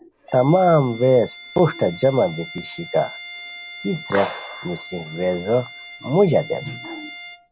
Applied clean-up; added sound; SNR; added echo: none; Bowed string instrument; 16 dB; none.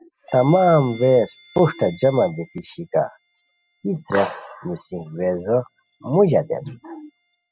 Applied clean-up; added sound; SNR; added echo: classical method spectral subtraction.